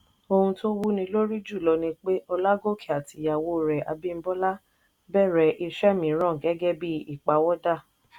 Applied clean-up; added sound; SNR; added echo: none; none; none; none.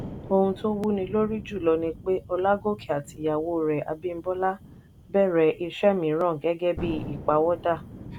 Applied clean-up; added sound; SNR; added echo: none; Thunder; 15 dB; none.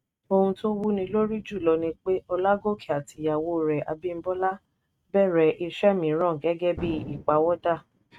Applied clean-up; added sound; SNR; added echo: neural mask model RNNoise.